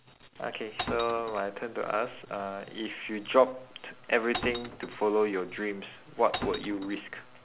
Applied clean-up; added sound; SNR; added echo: none; Glass; 9 dB; none.